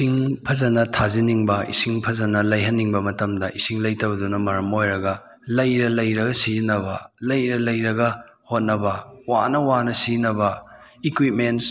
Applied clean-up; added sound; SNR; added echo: none; none; none; none.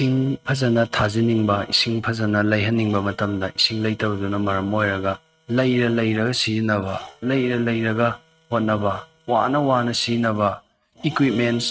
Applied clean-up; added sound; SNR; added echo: neural mask model RNNoise.